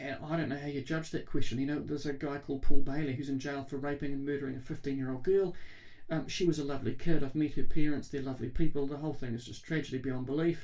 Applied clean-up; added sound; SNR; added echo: none; none; none; reverberation time 0.2 s.